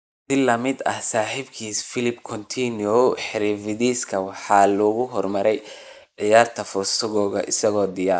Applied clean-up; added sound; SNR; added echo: neural mask model Resemble Enhance denoiser.